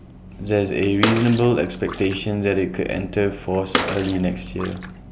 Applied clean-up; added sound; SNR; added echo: none; Bathtub (filling or washing) / Water / Splash, splatter; 8 dB; none.